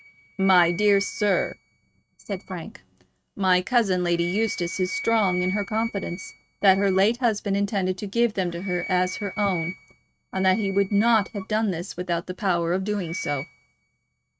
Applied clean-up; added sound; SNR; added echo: neural mask model RNNoise.